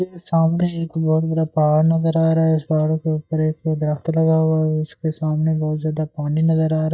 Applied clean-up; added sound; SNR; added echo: neural mask model DeepFilterNet 3.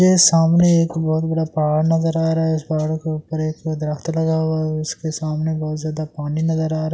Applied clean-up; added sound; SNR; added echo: none; none; none; none.